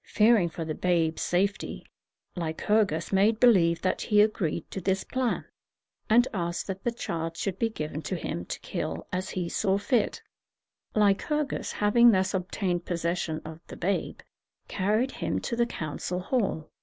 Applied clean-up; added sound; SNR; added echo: none; none; none; none.